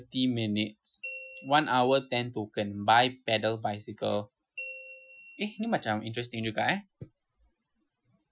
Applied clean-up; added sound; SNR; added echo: classical method Wiener filter.